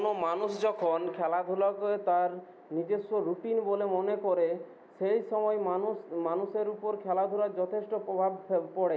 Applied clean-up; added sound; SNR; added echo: none; none; none; none.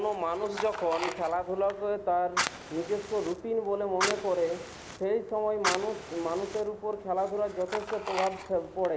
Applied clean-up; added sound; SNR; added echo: none; Fire; 8 dB; none.